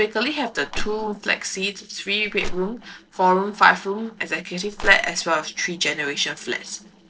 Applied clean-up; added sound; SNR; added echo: neural separator model SepFormer DNS4.